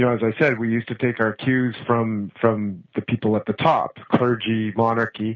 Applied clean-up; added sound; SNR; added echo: none; none; none; none.